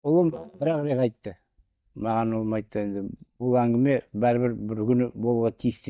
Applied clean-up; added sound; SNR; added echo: neural mask model DeepFilterNet 3.